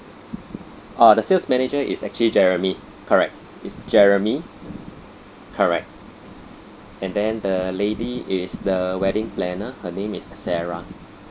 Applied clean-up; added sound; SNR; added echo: none; none; none; none.